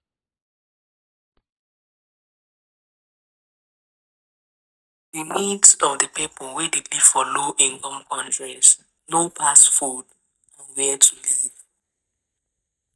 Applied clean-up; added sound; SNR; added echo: neural mask model DeepFilterNet 3.